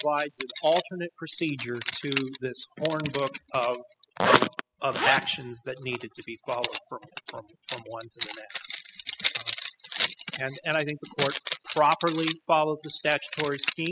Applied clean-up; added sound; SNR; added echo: classical method spectral subtraction.